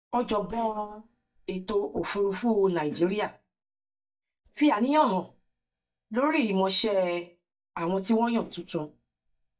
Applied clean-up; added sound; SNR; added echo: neural mask model DeepFilterNet 3.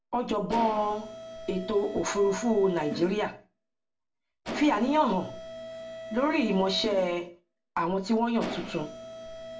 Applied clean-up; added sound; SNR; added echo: none; Mechanisms; 12 dB; reverberation time 0.2 s.